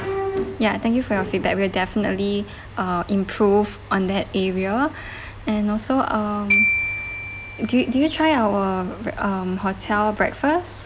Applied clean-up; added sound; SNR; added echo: none; Glockenspiel; 5 dB; none.